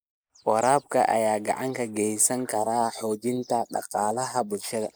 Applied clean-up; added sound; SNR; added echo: neural mask model Resemble Enhance denoiser.